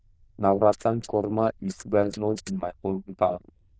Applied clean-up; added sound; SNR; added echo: neural diffusion model UNIVERSE++.